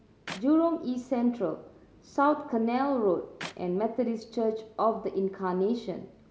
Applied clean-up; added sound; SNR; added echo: none; Clapping; 17 dB; none.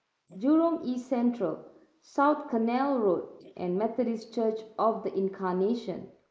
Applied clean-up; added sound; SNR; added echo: neural mask model Resemble Enhance denoiser.